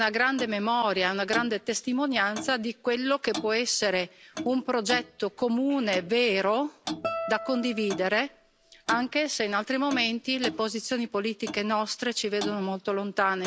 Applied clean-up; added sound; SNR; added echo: none; Clock + Guitar; 13 dB; none.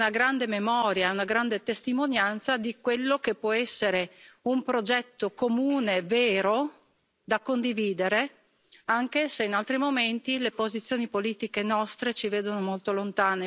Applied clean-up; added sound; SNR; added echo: none; none; none; none.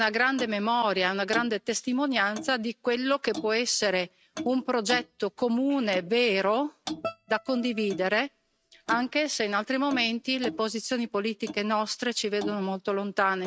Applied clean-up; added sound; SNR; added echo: neural mask model RNNoise.